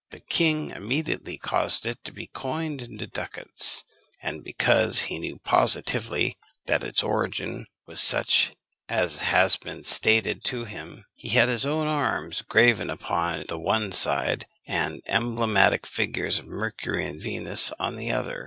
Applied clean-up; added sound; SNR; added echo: none; none; none; none.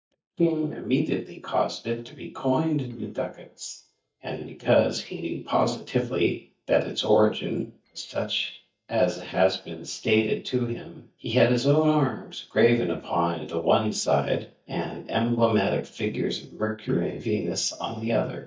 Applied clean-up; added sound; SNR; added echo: neural mask model DeepFilterNet 3.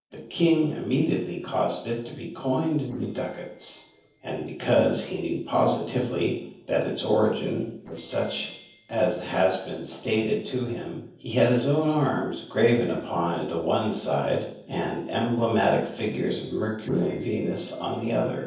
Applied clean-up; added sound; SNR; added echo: neural separator model SepFormer DNS4.